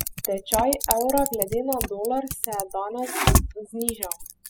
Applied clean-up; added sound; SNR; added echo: classical method spectral subtraction.